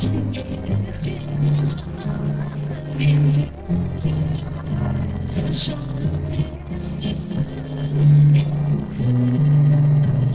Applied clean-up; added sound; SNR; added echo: neural separator model SepFormer DNS4.